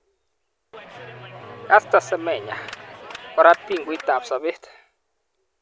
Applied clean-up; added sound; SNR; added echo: none; Clapping; 15 dB; none.